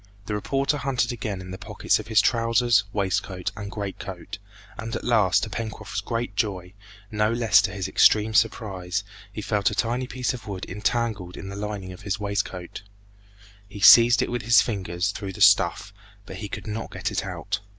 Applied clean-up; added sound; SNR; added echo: none; none; none; none.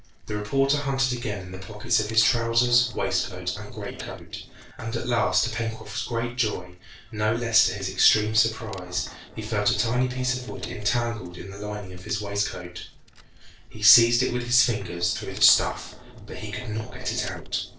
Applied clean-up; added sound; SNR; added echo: neural separator model SepFormer DNS4.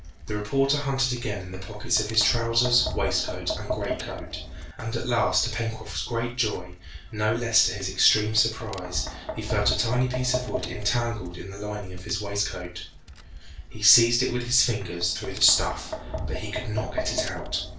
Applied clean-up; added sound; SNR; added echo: none; Tap; 9 dB; reverberation time 0.3 s.